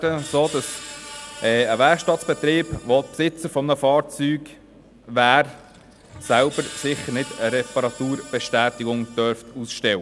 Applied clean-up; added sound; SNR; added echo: none; Screech; 18 dB; none.